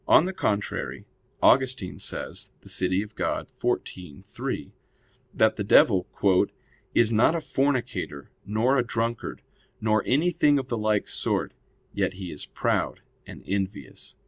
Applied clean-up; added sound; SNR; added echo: none; none; none; none.